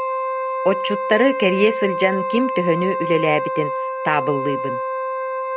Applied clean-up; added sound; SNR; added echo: none; Wind instrument, woodwind instrument; 2 dB; none.